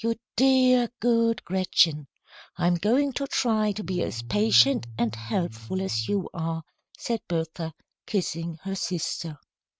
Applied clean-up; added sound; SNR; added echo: neural mask model RNNoise.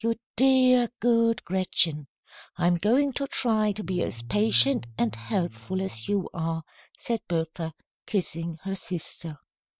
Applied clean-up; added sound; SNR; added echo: neural mask model DeepFilterNet 3.